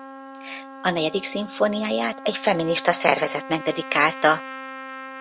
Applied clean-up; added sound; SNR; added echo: none; Trumpet; 13 dB; none.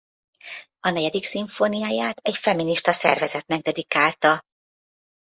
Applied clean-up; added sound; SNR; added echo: neural mask model Resemble Enhance denoiser.